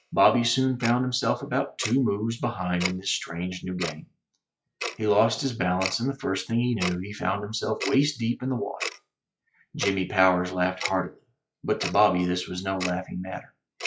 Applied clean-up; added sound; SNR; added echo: classical method log-MMSE.